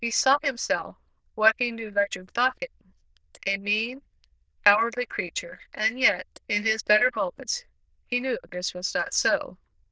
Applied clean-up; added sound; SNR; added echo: neural diffusion model UNIVERSE++.